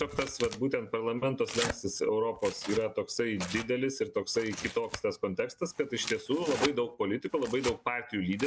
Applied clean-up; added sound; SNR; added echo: none; Tearing; 11 dB; none.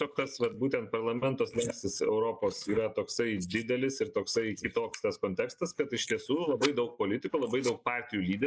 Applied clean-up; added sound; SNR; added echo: neural mask model Resemble Enhance denoiser.